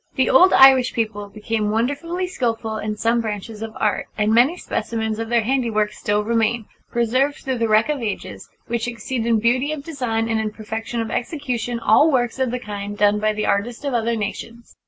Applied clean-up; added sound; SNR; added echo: none; none; none; none.